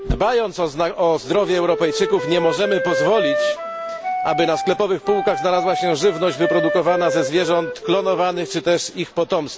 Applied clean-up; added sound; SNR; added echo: none; Wind instrument, woodwind instrument; 5 dB; none.